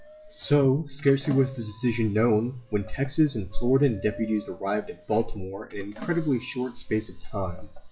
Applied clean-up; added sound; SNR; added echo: classical method WPE with log-MMSE.